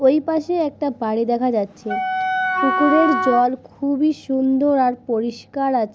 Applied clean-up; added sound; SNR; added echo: none; Wind instrument, woodwind instrument; 2 dB; none.